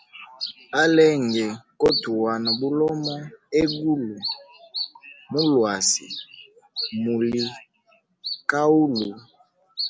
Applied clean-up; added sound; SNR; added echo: none; none; none; none.